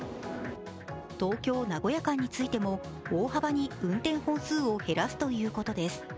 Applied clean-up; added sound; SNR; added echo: none; none; none; none.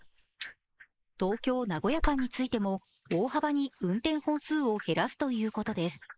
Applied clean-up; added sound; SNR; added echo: neural mask model Resemble Enhance denoiser.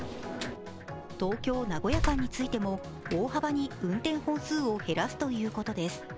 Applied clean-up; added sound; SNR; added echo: none; Slam; 7 dB; none.